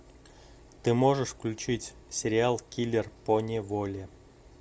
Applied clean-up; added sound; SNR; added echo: none; none; none; none.